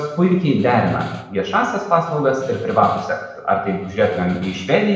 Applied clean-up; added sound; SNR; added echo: none; Snare drum; 18 dB; reverberation time 0.9 s.